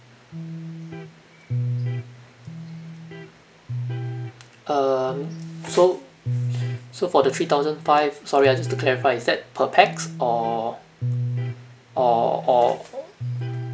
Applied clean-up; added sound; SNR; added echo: none; Electric guitar; 7 dB; none.